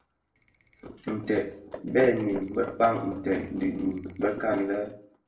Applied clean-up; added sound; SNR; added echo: neural separator model SepFormer DNS4.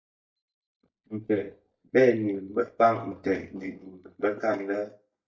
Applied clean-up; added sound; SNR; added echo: neural mask model DeepFilterNet 3.